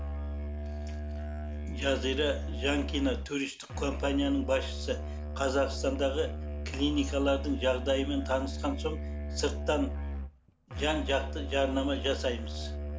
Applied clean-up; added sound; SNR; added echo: none; Musical instrument; 3 dB; none.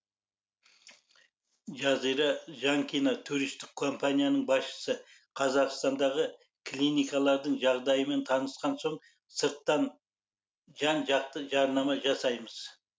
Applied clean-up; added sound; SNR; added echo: none; none; none; none.